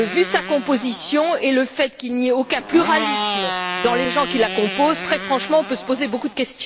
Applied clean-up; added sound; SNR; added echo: none; Motorcycle; 8 dB; none.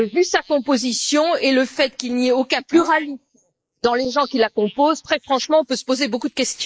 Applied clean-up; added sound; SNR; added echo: neural mask model Resemble Enhance denoiser.